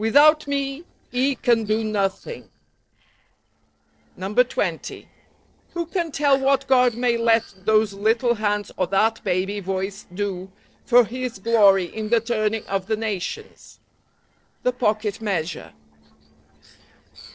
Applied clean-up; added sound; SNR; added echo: neural separator model SepFormer DNS4.